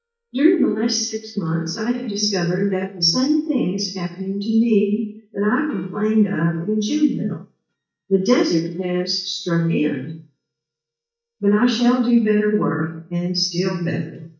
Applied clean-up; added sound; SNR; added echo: neural mask model DeepFilterNet 3.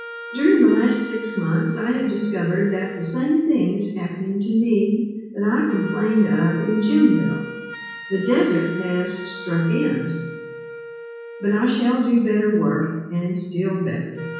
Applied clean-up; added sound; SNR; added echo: none; Wind instrument, woodwind instrument; 15 dB; reverberation time 1.2 s.